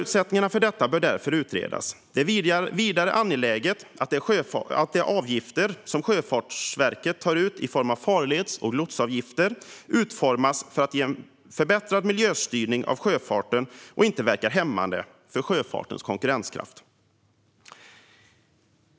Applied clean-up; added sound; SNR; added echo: none; none; none; none.